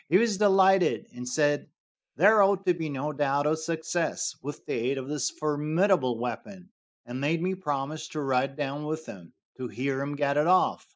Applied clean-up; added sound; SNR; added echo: neural mask model Resemble Enhance denoiser.